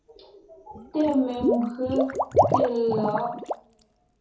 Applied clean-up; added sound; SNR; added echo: none; Water / Liquid; 0 dB; reverberation time 0.6 s.